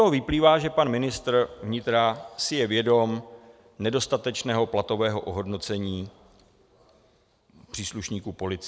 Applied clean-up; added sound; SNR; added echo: none; none; none; none.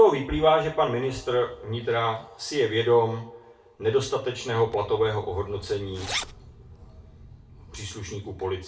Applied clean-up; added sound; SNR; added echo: none; Zipper (clothing); 14 dB; reverberation time 0.3 s.